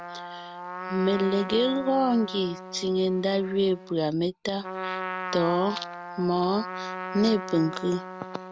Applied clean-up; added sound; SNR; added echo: none; Trumpet; 10 dB; none.